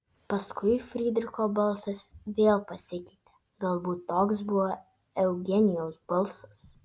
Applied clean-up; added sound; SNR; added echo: none; none; none; none.